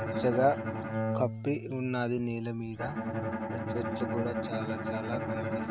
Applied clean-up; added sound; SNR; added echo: none; Bowed string instrument; 1 dB; none.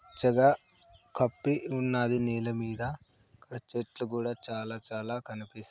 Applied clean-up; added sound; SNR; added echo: none; none; none; none.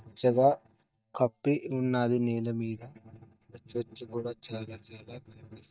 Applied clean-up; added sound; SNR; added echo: neural mask model DeepFilterNet 3.